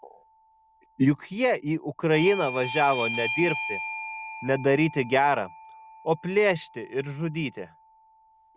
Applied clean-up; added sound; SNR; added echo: none; Bell / Doorbell; 11 dB; none.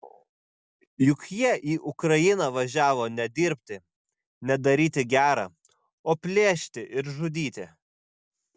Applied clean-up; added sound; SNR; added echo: none; none; none; none.